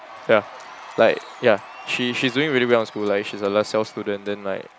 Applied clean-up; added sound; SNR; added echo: none; Cheering; 18 dB; none.